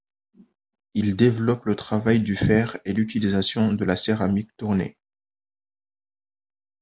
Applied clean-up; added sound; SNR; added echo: none; none; none; none.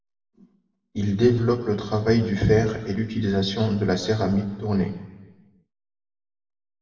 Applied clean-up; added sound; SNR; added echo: none; none; none; reverberation time 1.1 s.